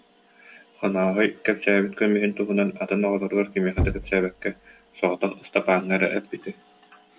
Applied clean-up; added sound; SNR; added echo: none; Knock; 13 dB; none.